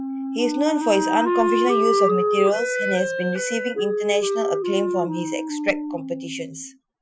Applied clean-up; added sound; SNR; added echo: classical method Wiener filter.